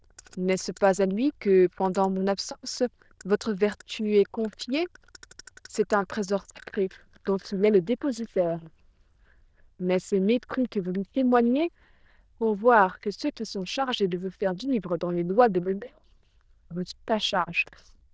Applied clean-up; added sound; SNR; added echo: neural diffusion model UNIVERSE++.